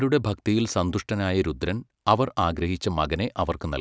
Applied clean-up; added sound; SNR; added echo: none; none; none; none.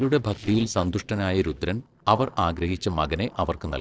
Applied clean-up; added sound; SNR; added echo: neural separator model SepFormer DNS4.